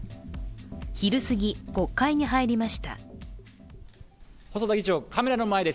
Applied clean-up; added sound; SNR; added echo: none; none; none; none.